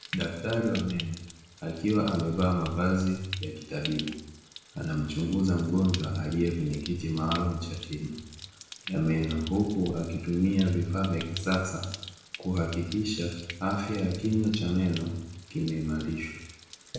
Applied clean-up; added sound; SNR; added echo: none; Stream; 16 dB; reverberation time 0.9 s.